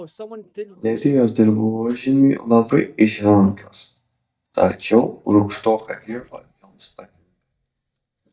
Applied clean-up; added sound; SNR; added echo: neural mask model DeepFilterNet 3.